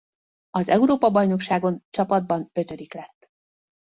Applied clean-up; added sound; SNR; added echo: none; none; none; none.